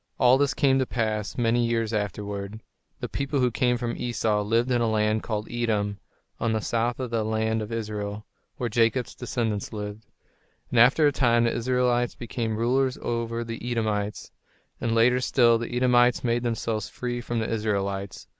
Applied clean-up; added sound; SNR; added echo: none; none; none; none.